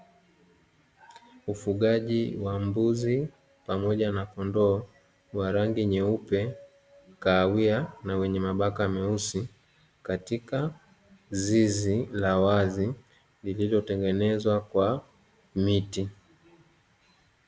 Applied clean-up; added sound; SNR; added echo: none; none; none; none.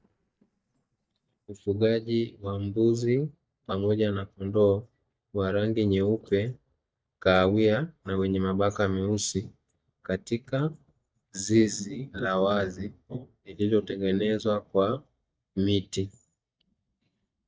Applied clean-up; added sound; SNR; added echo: neural mask model DeepFilterNet 3.